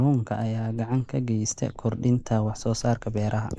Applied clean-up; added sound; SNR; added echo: neural mask model Resemble Enhance denoiser.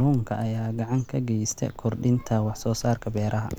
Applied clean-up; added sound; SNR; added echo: none; Tearing / Wood; 17 dB; none.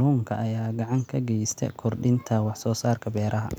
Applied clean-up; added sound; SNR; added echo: none; none; none; none.